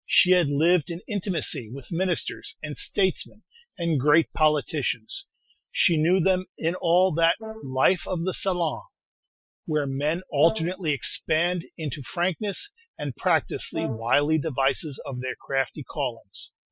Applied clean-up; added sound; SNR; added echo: classical method spectral subtraction.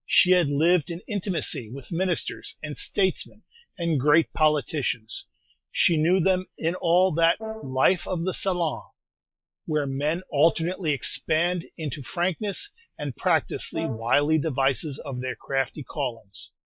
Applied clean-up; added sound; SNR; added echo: neural mask model Resemble Enhance denoiser.